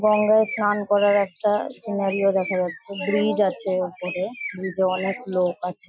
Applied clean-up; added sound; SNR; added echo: classical method Wiener filter.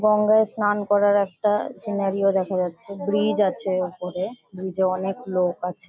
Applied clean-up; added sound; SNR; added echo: none; none; none; none.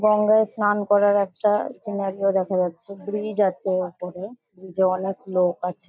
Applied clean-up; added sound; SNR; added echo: neural mask model DeepFilterNet 3.